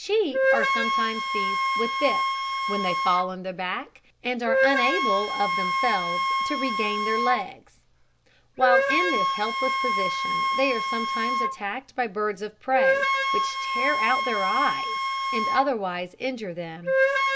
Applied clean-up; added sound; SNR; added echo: none; Wind instrument, woodwind instrument; -3 dB; none.